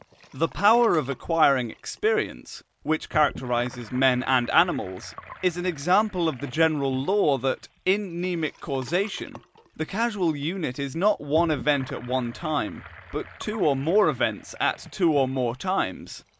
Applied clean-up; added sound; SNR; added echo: none; Sink (filling or washing) / Gurgling; 20 dB; none.